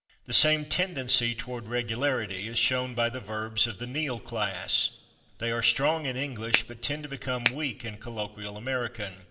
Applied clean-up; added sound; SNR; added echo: none; Finger snapping; 0 dB; reverberation time 1.3 s.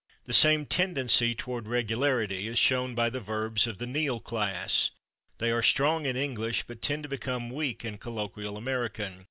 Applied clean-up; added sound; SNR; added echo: none; none; none; none.